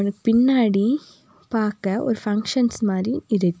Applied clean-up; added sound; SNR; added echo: none; none; none; none.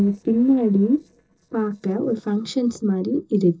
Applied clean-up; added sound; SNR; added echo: neural separator model SepFormer DNS4.